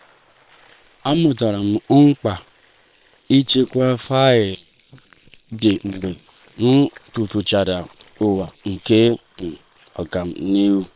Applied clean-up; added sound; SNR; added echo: neural separator model SepFormer WHAM!.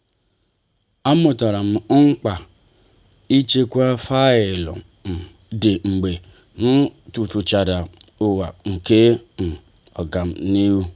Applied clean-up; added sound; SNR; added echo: none; none; none; none.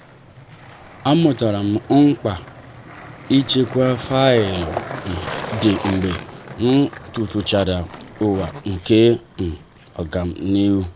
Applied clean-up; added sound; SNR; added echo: none; Skateboard; 14 dB; none.